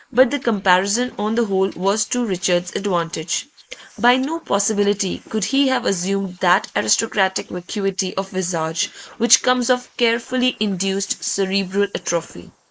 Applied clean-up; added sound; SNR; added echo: neural mask model Resemble Enhance denoiser.